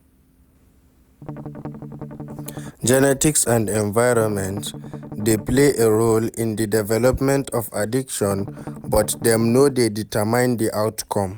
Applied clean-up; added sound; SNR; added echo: none; Strum; 13 dB; none.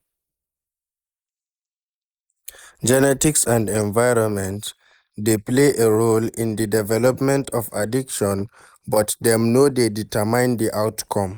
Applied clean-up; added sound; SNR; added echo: neural mask model Resemble Enhance denoiser.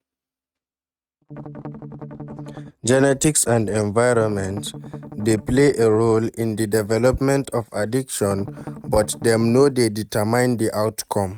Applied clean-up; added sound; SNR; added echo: neural mask model RNNoise.